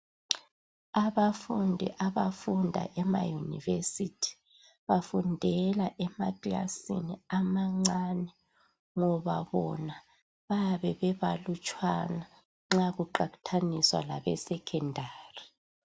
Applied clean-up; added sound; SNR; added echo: none; none; none; none.